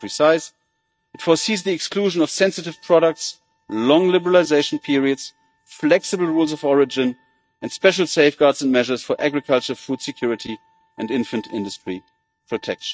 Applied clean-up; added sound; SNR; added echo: neural mask model RNNoise.